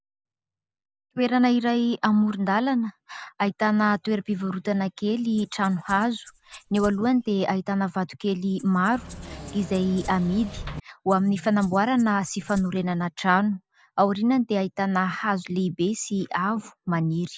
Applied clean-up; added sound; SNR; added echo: none; Engine / Mechanisms + Rattle (instrument); 17 dB; none.